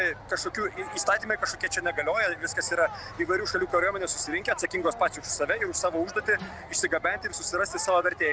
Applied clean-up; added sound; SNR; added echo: none; none; none; none.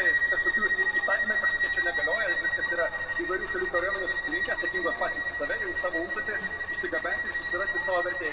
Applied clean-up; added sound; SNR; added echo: none; Bowed string instrument; -4 dB; reverberation time 1.4 s.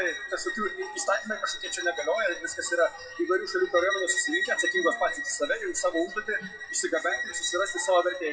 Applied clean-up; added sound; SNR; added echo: classical method WPE with log-MMSE.